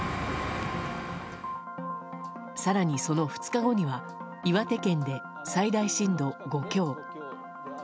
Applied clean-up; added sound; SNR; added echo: none; none; none; none.